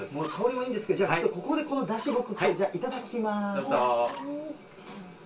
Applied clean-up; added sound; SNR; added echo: none; Dog; 17 dB; reverberation time 0.2 s.